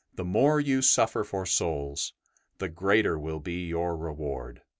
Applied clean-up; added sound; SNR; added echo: none; none; none; none.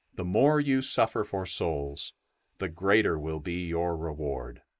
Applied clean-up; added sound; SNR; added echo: neural mask model Resemble Enhance denoiser.